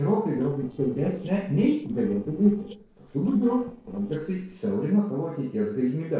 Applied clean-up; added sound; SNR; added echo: neural separator model SepFormer DNS4.